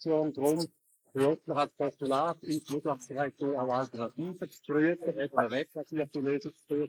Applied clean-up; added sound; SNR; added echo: neural mask model Resemble Enhance denoiser.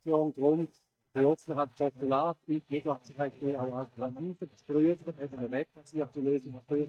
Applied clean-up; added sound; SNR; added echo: neural mask model DeepFilterNet 3.